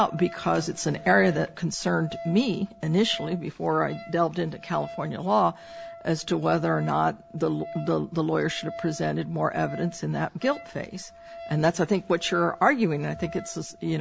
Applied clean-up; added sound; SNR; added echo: none; Wind instrument, woodwind instrument; 17 dB; none.